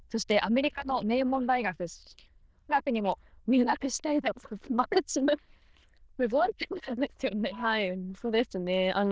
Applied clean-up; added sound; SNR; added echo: neural diffusion model UNIVERSE++.